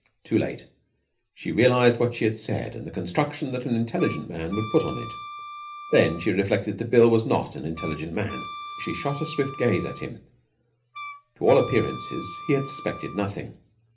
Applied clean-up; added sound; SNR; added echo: none; Wind instrument, woodwind instrument; 14 dB; reverberation time 0.3 s.